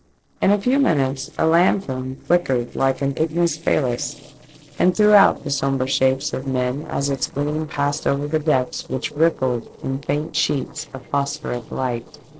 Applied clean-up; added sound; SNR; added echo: neural separator model SepFormer DNS4.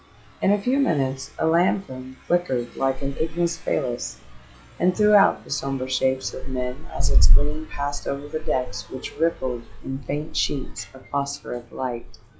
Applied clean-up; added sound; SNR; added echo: classical method log-MMSE.